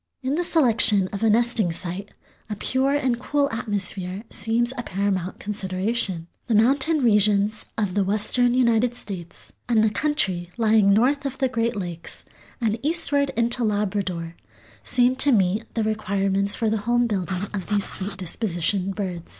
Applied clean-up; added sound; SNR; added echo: none; Writing; 14 dB; none.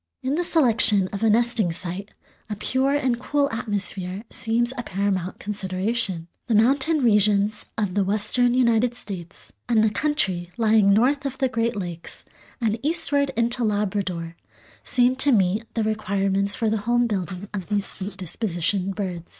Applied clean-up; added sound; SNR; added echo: neural mask model RNNoise.